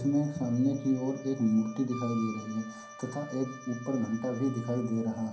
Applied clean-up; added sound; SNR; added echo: none; Wind instrument, woodwind instrument; 16 dB; reverberation time 0.6 s.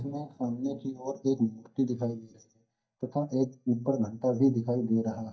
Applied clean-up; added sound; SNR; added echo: neural mask model DeepFilterNet 3.